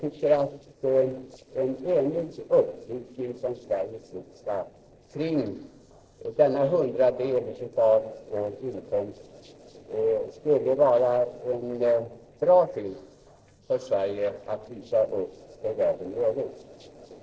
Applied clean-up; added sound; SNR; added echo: neural separator model SepFormer DNS4.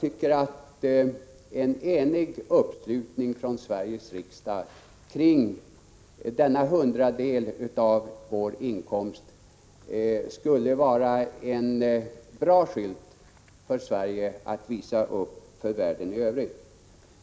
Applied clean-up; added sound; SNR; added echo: none; none; none; none.